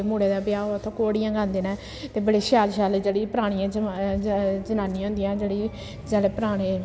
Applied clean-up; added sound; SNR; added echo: none; none; none; none.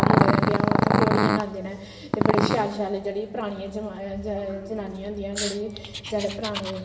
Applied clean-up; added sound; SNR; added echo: none; Growling; -4 dB; reverberation time 0.8 s.